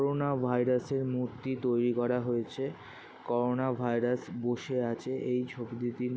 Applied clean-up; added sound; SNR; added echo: none; none; none; none.